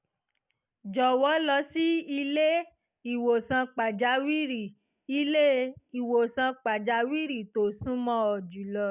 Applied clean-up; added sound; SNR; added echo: none; none; none; none.